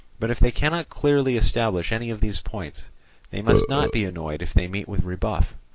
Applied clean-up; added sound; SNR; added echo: none; Burping, eructation; 3 dB; none.